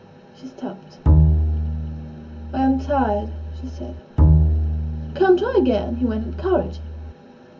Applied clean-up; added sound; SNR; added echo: none; Bowed string instrument; -3 dB; reverberation time 0.3 s.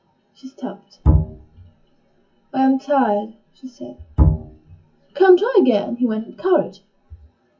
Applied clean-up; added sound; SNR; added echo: classical method WPE with log-MMSE.